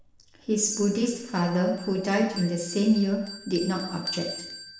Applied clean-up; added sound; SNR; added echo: none; Bell; 15 dB; reverberation time 0.9 s.